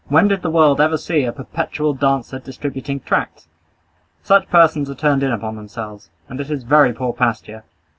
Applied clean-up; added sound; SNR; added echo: none; none; none; none.